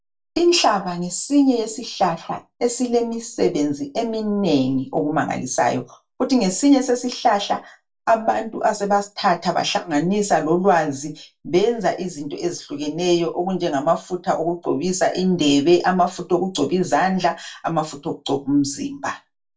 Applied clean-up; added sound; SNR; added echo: none; none; none; reverberation time 0.2 s.